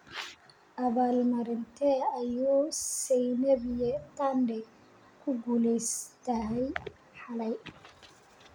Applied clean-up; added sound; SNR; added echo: none; none; none; none.